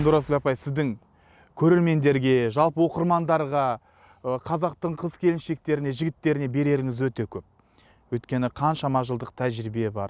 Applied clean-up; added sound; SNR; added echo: none; none; none; none.